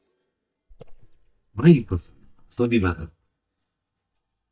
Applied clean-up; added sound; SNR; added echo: neural mask model DeepFilterNet 3.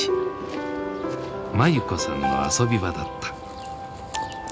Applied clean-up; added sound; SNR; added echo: none; none; none; none.